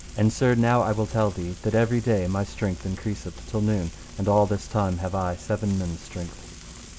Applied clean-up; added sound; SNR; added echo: none; Frying (food); 16 dB; none.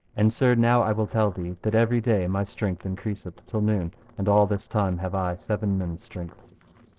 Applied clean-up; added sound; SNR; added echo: neural separator model SepFormer DNS4.